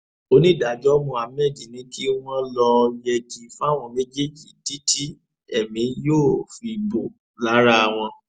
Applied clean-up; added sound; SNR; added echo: none; none; none; none.